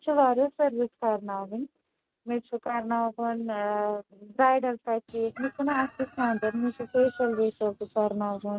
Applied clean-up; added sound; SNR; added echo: neural mask model RNNoise.